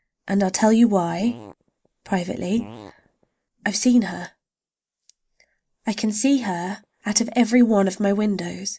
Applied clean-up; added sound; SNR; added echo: neural mask model Resemble Enhance denoiser.